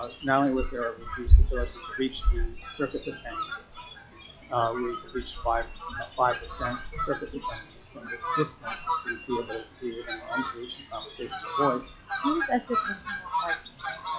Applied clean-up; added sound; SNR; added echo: classical method log-MMSE.